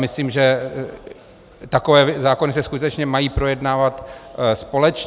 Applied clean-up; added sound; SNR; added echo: none; none; none; none.